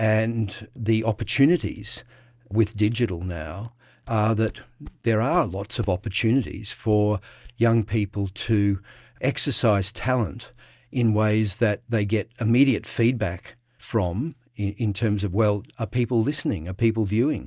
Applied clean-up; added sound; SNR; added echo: neural mask model DeepFilterNet 3.